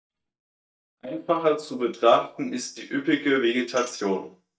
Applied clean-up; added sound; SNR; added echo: neural mask model DeepFilterNet 3.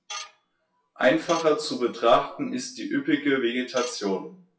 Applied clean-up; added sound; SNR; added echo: classical method WPE with log-MMSE.